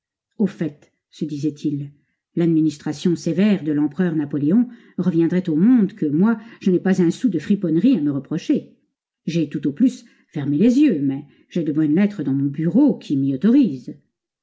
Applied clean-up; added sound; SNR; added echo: none; none; none; none.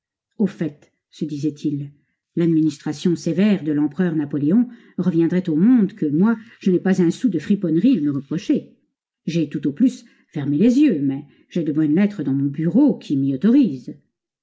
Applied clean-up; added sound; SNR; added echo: neural mask model Resemble Enhance denoiser.